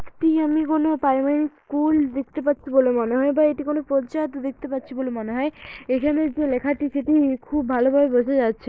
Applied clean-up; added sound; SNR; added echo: neural mask model Resemble Enhance denoiser.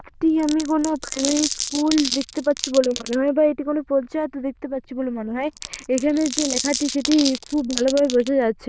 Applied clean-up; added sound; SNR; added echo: neural diffusion model UNIVERSE++.